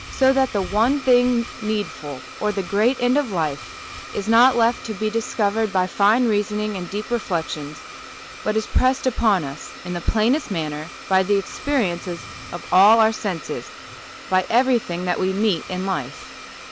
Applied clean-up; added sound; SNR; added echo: none; Domestic sounds, home sounds; 15 dB; none.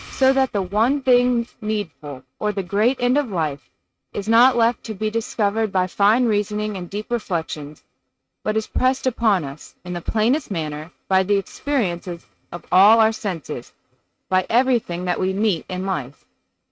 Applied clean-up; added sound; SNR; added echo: neural mask model RNNoise.